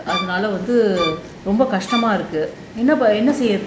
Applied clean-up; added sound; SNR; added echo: none; Bowed string instrument; 10 dB; none.